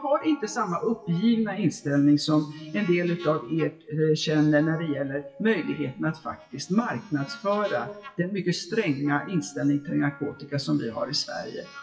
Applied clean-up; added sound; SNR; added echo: classical method WPE with log-MMSE.